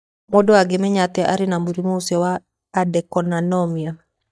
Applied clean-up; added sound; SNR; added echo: neural mask model DeepFilterNet 3.